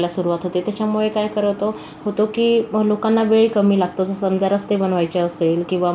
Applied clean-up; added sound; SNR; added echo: none; none; none; none.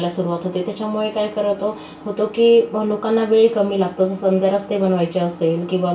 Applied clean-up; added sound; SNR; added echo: none; none; none; reverberation time 0.2 s.